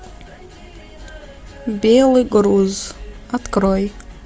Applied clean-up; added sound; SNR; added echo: none; none; none; none.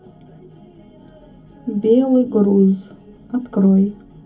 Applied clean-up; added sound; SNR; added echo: none; none; none; reverberation time 0.3 s.